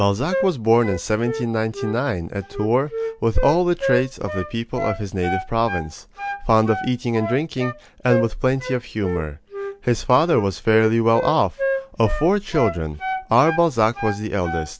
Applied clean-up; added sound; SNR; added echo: none; Wind instrument, woodwind instrument; 8 dB; none.